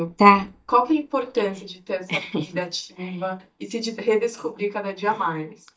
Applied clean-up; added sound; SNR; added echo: neural mask model DeepFilterNet 3.